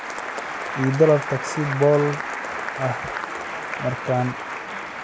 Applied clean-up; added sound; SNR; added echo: none; Applause; 6 dB; none.